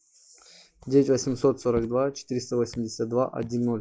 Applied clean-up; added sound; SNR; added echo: classical method log-MMSE.